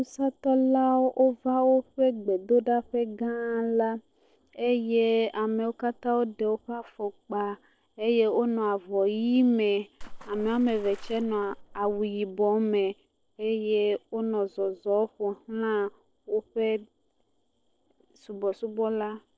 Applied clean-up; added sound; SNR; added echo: neural separator model SepFormer DNS4.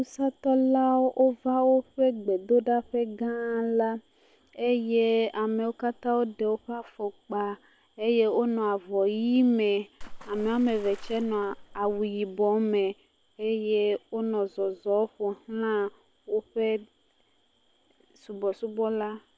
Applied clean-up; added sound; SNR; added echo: none; Water / Splash, splatter; 14 dB; none.